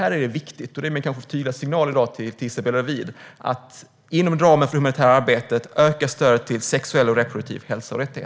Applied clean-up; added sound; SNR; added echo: none; none; none; none.